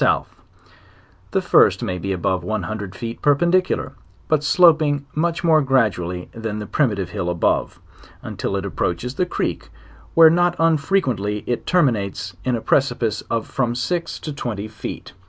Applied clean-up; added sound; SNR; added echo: none; none; none; none.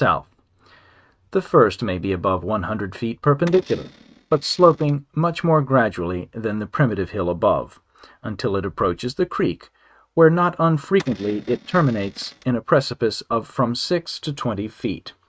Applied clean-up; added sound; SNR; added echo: neural mask model RNNoise.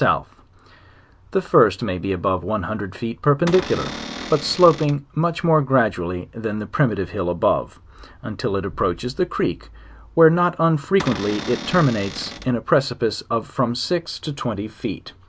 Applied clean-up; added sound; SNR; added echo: none; Cupboard open or close / Door; 10 dB; none.